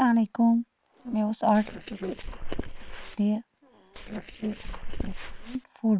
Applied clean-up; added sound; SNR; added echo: neural separator model SepFormer WHAM!.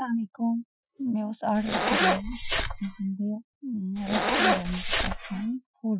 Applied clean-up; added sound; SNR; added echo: classical method Wiener filter.